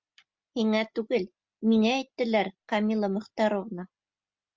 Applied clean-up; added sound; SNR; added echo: none; none; none; none.